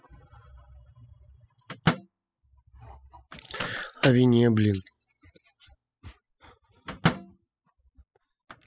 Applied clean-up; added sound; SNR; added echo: classical method spectral subtraction.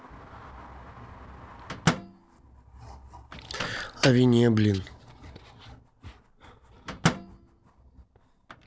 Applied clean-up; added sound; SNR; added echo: none; Microwave oven; 6 dB; none.